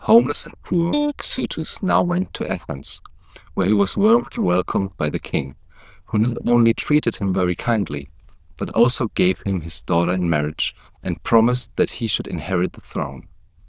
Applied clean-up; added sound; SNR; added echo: neural diffusion model UNIVERSE++.